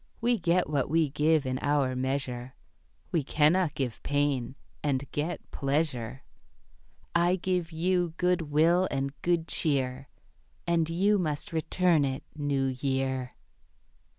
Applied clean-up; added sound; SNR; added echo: none; none; none; none.